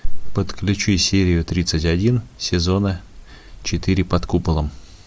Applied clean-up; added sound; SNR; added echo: none; none; none; none.